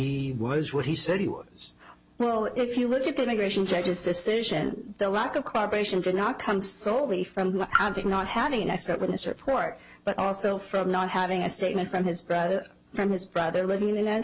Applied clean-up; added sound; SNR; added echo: none; Raindrop / Drip; 5 dB; none.